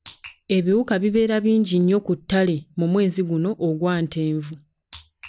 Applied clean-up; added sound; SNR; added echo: none; none; none; none.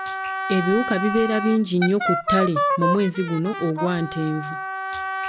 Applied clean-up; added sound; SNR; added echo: none; Wind instrument, woodwind instrument; 3 dB; none.